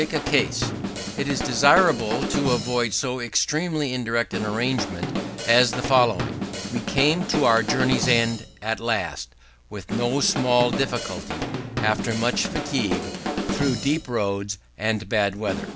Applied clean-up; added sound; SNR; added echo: none; Drum kit; 6 dB; none.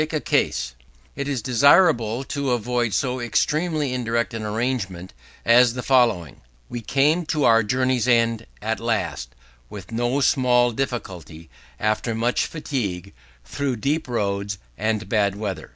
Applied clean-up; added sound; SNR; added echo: none; none; none; none.